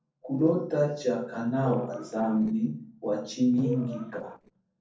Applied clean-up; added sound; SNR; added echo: neural separator model SepFormer DNS4.